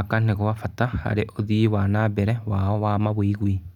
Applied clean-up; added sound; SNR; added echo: none; none; none; none.